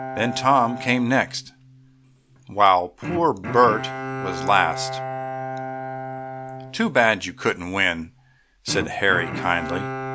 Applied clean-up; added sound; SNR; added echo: none; Bowed string instrument; 9 dB; none.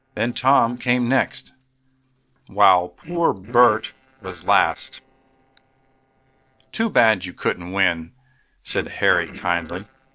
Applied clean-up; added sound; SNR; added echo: neural separator model SepFormer DNS4.